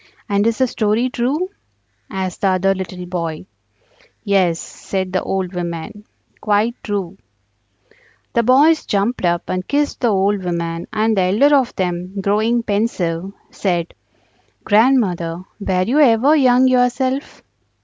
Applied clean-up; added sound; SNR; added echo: none; none; none; none.